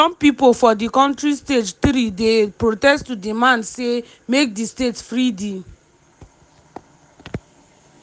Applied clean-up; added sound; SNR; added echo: none; none; none; none.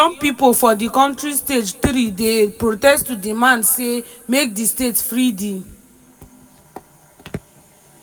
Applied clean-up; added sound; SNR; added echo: none; none; none; reverberation time 1.6 s.